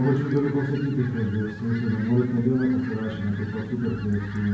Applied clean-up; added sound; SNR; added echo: none; Fowl; 18 dB; reverberation time 0.9 s.